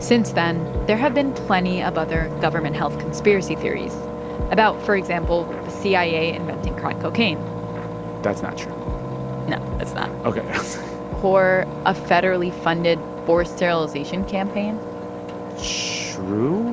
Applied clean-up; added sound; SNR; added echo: none; Engine; 8 dB; none.